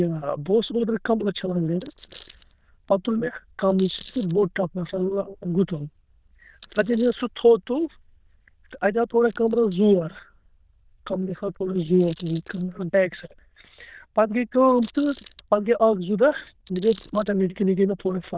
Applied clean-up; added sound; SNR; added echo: neural diffusion model UNIVERSE++.